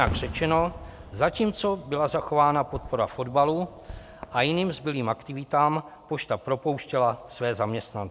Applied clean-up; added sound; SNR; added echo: none; Fireworks; 15 dB; none.